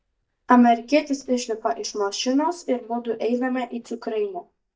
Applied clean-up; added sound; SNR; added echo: neural mask model DeepFilterNet 3.